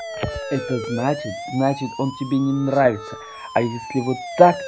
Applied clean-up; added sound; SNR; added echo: none; Siren; 11 dB; none.